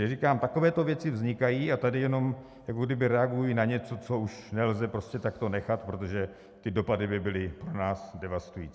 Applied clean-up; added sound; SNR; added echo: none; none; none; none.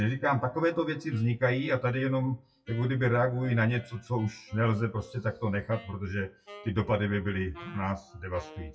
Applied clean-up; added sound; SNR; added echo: classical method WPE with log-MMSE.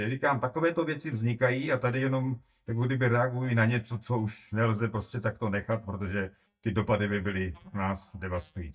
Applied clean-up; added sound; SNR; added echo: neural mask model DeepFilterNet 3.